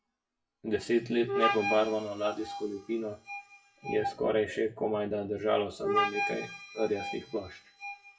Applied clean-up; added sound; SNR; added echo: classical method WPE with log-MMSE.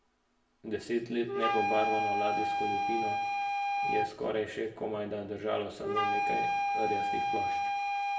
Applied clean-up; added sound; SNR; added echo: none; Wind instrument, woodwind instrument; -3 dB; reverberation time 0.7 s.